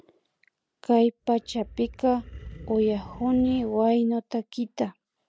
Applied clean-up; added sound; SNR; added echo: none; Animal; 17 dB; none.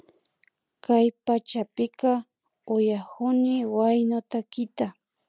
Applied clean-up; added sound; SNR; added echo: none; none; none; none.